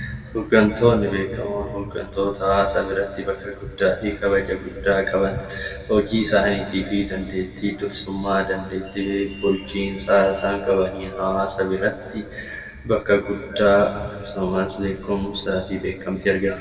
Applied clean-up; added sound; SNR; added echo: none; none; none; reverberation time 1.8 s.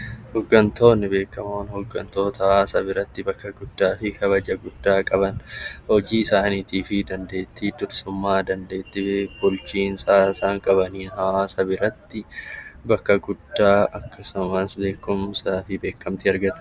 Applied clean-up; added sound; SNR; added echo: none; none; none; none.